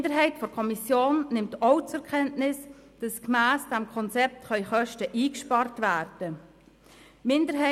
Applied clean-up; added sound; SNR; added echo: none; none; none; none.